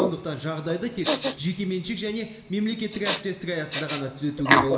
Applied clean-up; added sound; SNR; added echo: none; Respiratory sounds; 0 dB; reverberation time 1.0 s.